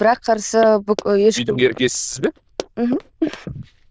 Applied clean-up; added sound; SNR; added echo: neural diffusion model UNIVERSE++.